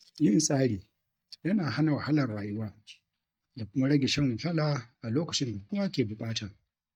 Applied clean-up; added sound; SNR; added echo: neural mask model DeepFilterNet 3.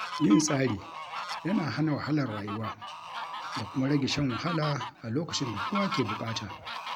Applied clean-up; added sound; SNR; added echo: none; Fowl; 8 dB; none.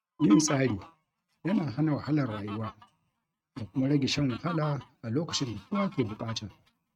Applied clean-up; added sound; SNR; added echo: neural mask model RNNoise.